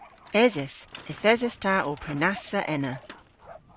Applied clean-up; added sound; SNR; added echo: none; Bark + Bicycle; 19 dB; none.